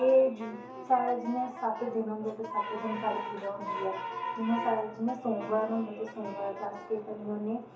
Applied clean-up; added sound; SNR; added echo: none; Wind instrument, woodwind instrument; 16 dB; reverberation time 0.7 s.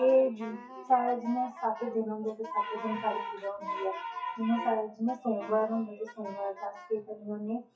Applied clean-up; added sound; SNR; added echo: classical method WPE with log-MMSE.